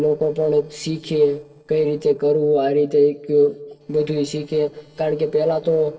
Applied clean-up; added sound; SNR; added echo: neural separator model SepFormer DNS4.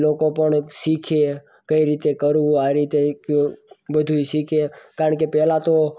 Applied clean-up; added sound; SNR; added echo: none; none; none; none.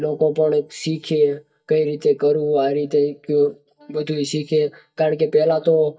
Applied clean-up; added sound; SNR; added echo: neural mask model DeepFilterNet 3.